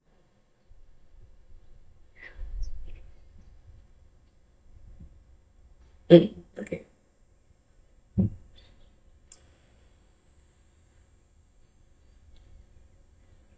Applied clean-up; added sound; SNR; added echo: neural mask model DeepFilterNet 3.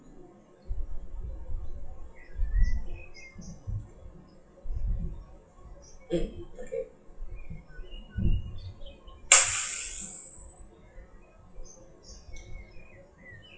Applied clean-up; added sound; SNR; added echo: classical method WPE with log-MMSE.